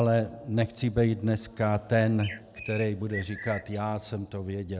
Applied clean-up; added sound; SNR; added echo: none; Bird; 15 dB; none.